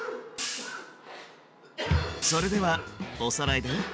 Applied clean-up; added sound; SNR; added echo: none; Hi-hat + Cough; 7 dB; none.